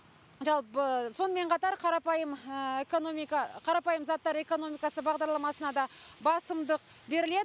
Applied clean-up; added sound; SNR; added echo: none; none; none; none.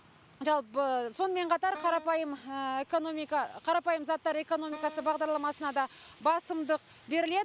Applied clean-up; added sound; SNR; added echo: none; Wind instrument, woodwind instrument; 18 dB; none.